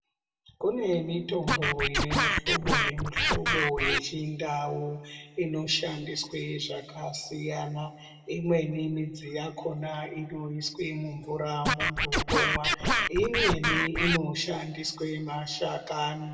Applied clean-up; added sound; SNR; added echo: none; Scratching (performance technique); -5 dB; reverberation time 1.1 s.